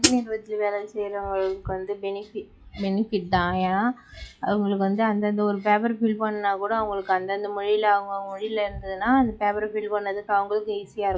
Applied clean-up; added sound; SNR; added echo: classical method log-MMSE.